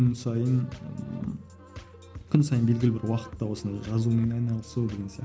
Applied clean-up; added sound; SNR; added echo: none; none; none; none.